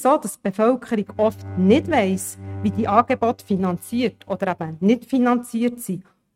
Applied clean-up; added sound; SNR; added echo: neural mask model RNNoise.